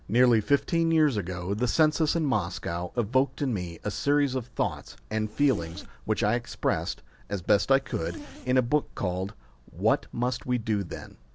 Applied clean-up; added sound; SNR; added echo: none; Zipper (clothing); 17 dB; none.